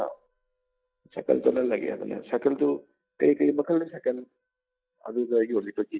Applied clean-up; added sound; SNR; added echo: neural mask model DeepFilterNet 3.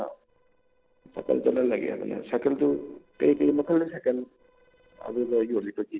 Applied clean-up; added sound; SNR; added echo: neural separator model SepFormer DNS4.